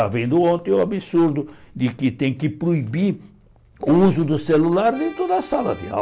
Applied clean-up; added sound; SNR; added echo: none; Accordion; 20 dB; none.